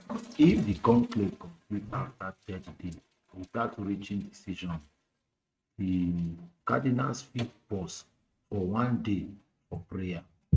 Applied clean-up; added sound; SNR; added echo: neural mask model RNNoise.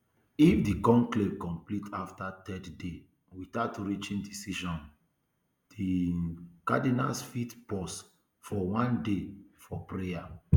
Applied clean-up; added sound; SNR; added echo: none; none; none; none.